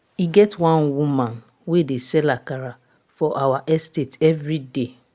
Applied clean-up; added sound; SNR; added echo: none; none; none; none.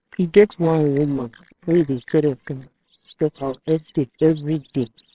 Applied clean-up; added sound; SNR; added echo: neural separator model SepFormer WHAMR!.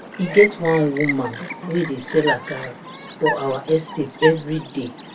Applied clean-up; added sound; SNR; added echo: none; Chirp, tweet; 7 dB; reverberation time 0.2 s.